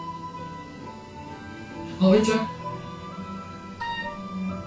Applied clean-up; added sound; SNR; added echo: none; Wind instrument, woodwind instrument; 6 dB; reverberation time 0.2 s.